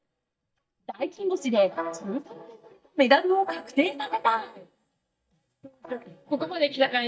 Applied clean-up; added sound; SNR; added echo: neural mask model DeepFilterNet 3.